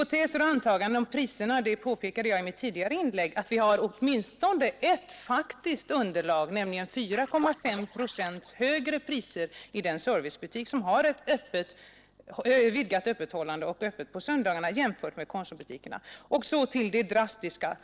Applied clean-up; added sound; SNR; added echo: neural separator model SepFormer DNS4.